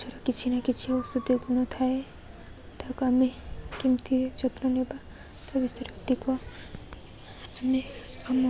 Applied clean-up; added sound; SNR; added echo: none; none; none; none.